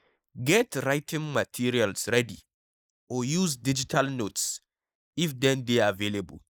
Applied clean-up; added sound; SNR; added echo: neural mask model Resemble Enhance denoiser.